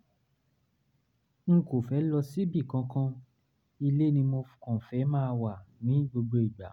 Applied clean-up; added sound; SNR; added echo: none; none; none; none.